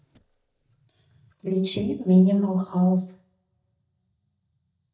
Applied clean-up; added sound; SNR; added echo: neural mask model DeepFilterNet 3.